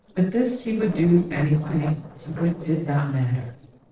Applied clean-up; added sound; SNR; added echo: neural separator model SepFormer DNS4.